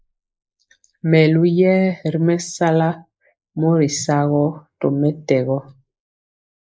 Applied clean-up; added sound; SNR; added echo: neural mask model Resemble Enhance denoiser.